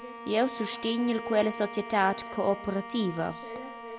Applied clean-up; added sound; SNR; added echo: none; Bowed string instrument; 12 dB; none.